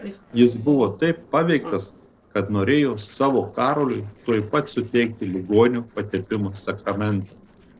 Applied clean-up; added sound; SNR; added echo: neural separator model SepFormer DNS4.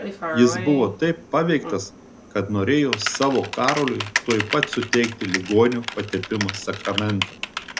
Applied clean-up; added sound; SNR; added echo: none; Typing; 7 dB; none.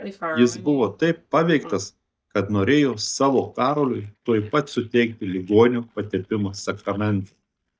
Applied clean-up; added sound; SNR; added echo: neural mask model DeepFilterNet 3.